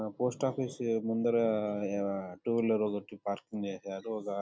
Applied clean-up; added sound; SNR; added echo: none; none; none; none.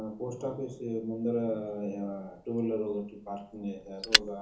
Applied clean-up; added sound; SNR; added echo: none; Fire; 2 dB; reverberation time 0.8 s.